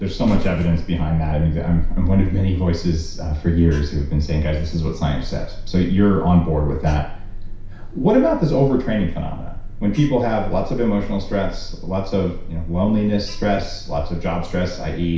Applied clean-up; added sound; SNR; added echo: none; Alarm; 6 dB; reverberation time 0.6 s.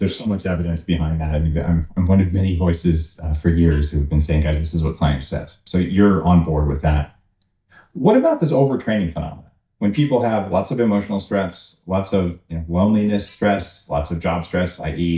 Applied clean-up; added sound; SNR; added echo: neural mask model DeepFilterNet 3.